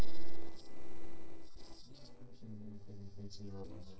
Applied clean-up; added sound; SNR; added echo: neural separator model SepFormer DNS4.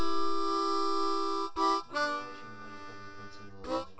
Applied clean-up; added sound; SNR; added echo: none; Harmonica; 0 dB; reverberation time 2.4 s.